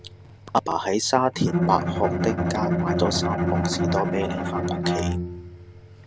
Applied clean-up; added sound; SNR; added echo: none; Bowed string instrument; -1 dB; none.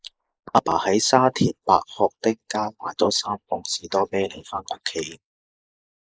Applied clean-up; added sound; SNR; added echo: neural mask model Resemble Enhance denoiser.